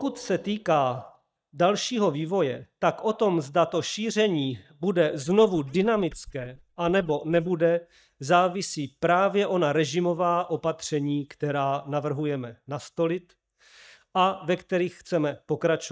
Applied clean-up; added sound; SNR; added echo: neural mask model DeepFilterNet 3.